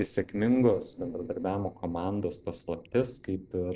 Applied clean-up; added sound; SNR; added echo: neural separator model SepFormer DNS4.